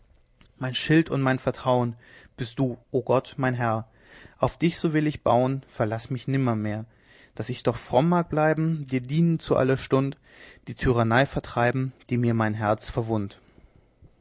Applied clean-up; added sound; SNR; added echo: none; none; none; none.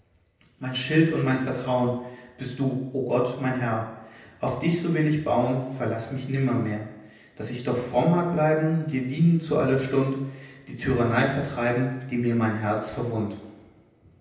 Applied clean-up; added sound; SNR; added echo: none; none; none; reverberation time 0.9 s.